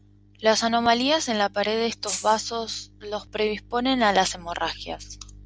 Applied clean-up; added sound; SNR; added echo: none; Rattle (instrument); 7 dB; none.